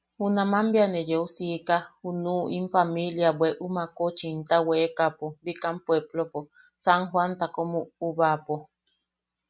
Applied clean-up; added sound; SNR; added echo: none; none; none; none.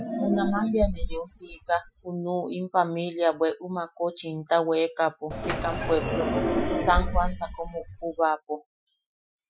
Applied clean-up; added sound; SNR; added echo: classical method Wiener filter.